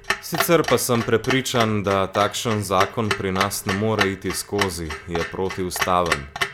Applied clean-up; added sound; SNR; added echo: none; Clock; 6 dB; none.